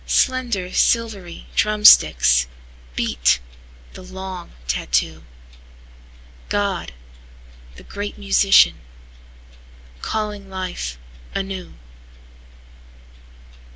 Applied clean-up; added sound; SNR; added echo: none; none; none; none.